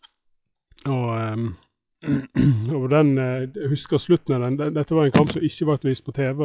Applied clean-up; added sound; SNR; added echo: classical method log-MMSE.